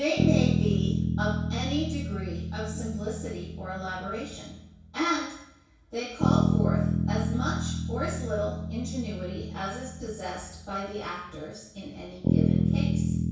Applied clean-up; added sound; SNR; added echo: none; Bass guitar; -5 dB; reverberation time 0.6 s.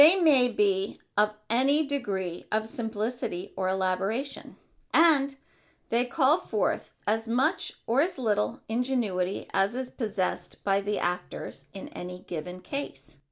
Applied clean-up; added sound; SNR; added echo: none; none; none; none.